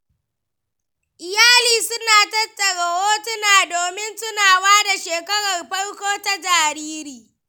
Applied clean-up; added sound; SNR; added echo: none; none; none; none.